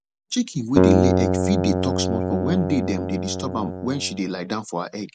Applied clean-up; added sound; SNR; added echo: none; Keyboard (musical); -4 dB; none.